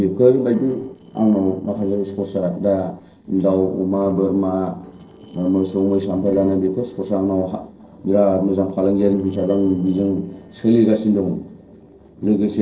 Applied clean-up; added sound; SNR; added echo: neural separator model SepFormer DNS4.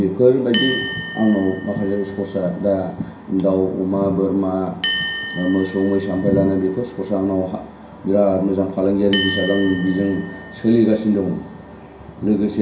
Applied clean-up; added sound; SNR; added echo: none; Bell; 11 dB; reverberation time 0.5 s.